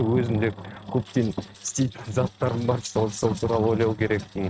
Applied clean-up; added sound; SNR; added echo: neural mask model RNNoise.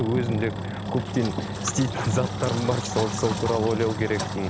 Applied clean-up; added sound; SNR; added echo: none; Engine; 3 dB; none.